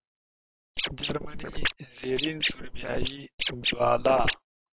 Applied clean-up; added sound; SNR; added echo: neural separator model SepFormer WHAM!.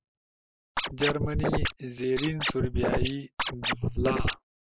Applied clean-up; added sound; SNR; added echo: neural mask model Resemble Enhance denoiser.